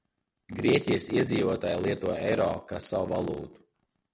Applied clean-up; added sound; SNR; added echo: none; none; none; none.